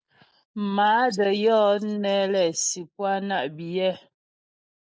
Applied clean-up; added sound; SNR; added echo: neural mask model Resemble Enhance denoiser.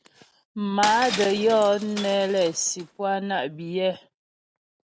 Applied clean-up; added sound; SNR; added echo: none; Shatter; 10 dB; none.